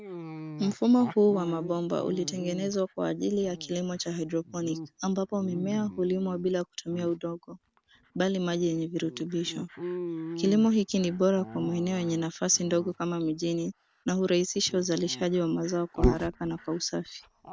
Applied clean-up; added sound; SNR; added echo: none; Dog; 10 dB; none.